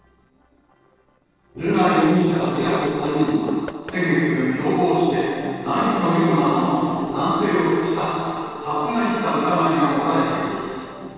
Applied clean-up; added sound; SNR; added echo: neural separator model SepFormer DNS4.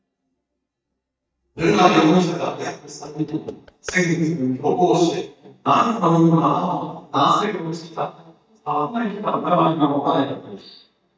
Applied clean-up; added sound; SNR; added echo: neural mask model DeepFilterNet 3.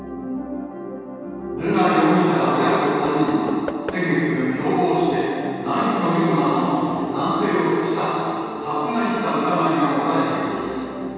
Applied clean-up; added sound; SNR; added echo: none; Knock / Wood; 16 dB; reverberation time 2.2 s.